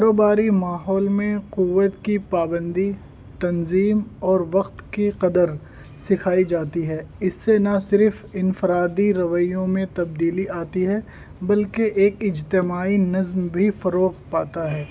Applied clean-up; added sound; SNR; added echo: none; none; none; none.